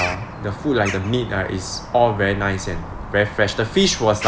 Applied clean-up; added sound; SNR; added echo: none; Bird vocalization, bird call, bird song; 11 dB; none.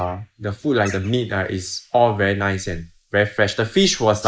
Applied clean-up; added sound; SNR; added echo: neural mask model Resemble Enhance denoiser.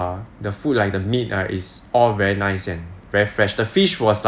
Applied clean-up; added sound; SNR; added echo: none; none; none; none.